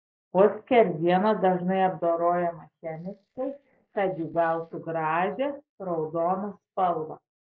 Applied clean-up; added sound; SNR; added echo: neural mask model Resemble Enhance denoiser.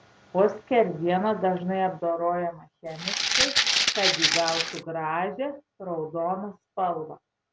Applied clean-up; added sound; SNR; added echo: none; Rattle (instrument); -3 dB; none.